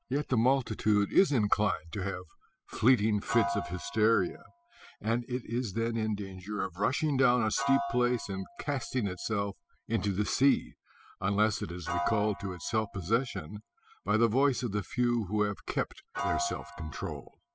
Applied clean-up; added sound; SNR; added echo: classical method spectral subtraction.